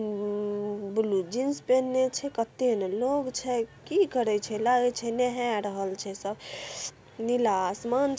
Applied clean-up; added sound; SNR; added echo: none; none; none; none.